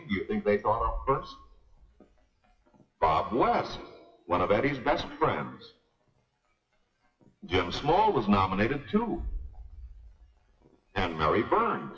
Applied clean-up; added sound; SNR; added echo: classical method WPE with log-MMSE.